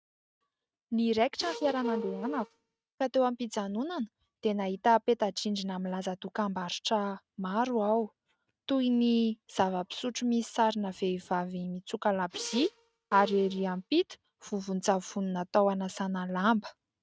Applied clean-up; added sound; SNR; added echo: neural mask model RNNoise.